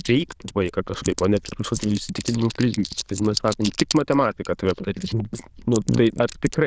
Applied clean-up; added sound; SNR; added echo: neural diffusion model UNIVERSE++.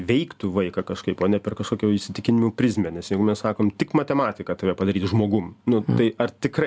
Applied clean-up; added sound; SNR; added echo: none; none; none; none.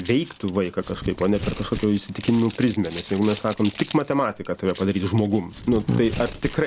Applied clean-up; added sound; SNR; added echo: none; Crumpling, crinkling; 11 dB; none.